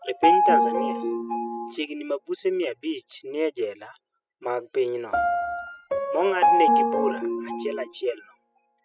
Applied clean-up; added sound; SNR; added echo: classical method spectral subtraction.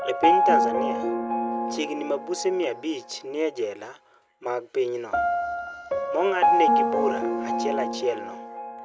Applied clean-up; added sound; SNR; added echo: none; Piano; -3 dB; none.